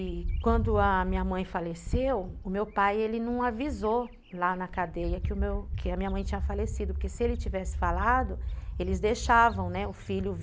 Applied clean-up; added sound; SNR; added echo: none; Bird; 4 dB; none.